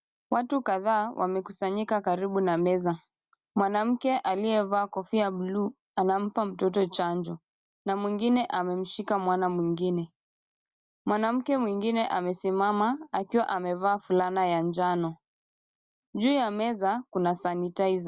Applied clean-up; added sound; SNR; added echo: none; none; none; none.